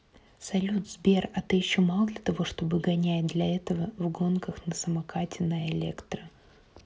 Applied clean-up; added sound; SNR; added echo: none; none; none; none.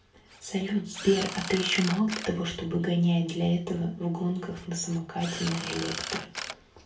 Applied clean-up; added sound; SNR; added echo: none; Drill; 11 dB; reverberation time 0.3 s.